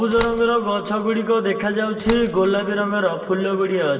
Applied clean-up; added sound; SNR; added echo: none; Slam; 16 dB; reverberation time 2.7 s.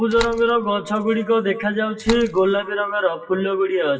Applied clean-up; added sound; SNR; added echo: classical method WPE with log-MMSE.